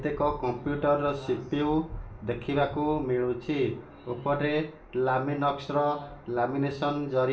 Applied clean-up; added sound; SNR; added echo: none; none; none; reverberation time 0.3 s.